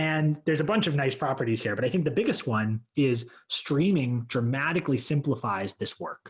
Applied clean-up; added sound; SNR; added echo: none; none; none; none.